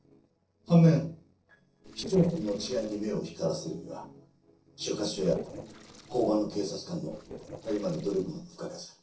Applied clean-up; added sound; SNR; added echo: neural separator model SepFormer DNS4.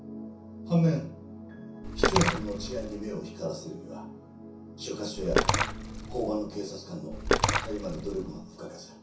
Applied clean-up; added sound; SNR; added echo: none; Splash, splatter; -3 dB; reverberation time 0.6 s.